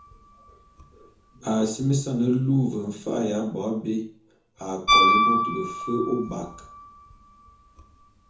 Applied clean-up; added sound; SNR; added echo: none; Piano; 1 dB; reverberation time 0.6 s.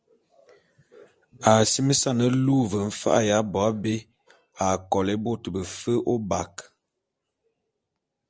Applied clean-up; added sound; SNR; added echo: none; none; none; none.